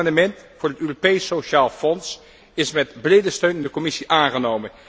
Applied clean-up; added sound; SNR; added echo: none; none; none; none.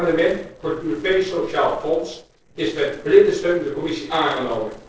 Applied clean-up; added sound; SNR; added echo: neural separator model SepFormer DNS4.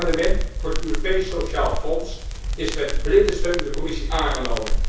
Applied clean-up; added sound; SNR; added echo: none; Crackle; -2 dB; reverberation time 0.6 s.